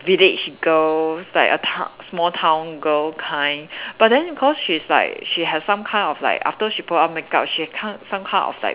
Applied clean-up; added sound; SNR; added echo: none; none; none; none.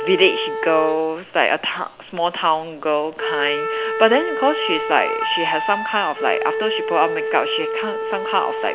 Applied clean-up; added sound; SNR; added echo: none; Wind instrument, woodwind instrument; 4 dB; none.